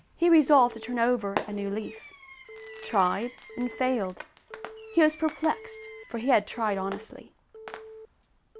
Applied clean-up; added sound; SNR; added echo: none; Fireworks + Telephone; 14 dB; none.